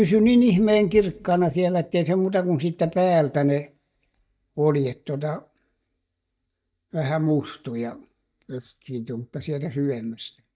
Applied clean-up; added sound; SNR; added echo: neural mask model DeepFilterNet 3.